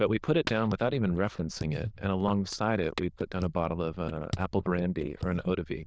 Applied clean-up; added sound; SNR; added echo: neural diffusion model UNIVERSE++.